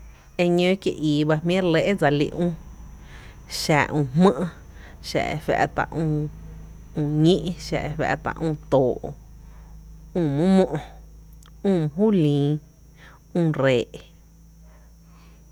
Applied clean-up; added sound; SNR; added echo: none; none; none; none.